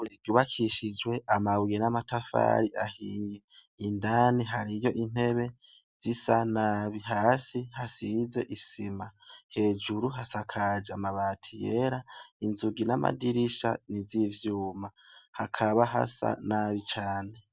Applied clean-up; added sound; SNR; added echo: none; none; none; none.